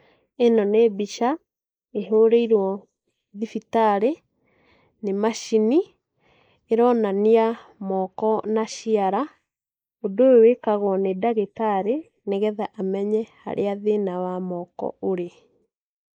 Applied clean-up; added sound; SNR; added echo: neural mask model Resemble Enhance denoiser.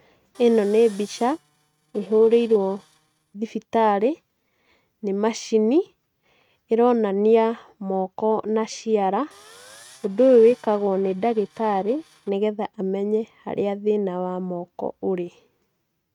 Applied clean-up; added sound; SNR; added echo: neural mask model RNNoise.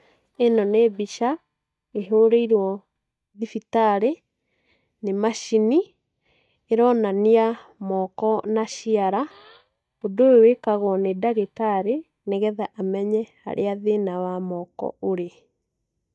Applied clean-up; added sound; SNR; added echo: neural mask model DeepFilterNet 3.